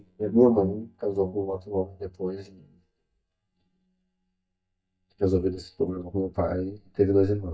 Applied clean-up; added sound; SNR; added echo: neural mask model DeepFilterNet 3.